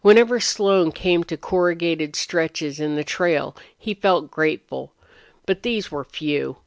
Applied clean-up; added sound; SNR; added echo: none; none; none; none.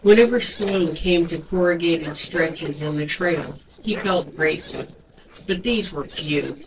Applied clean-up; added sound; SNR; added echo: neural separator model SepFormer DNS4.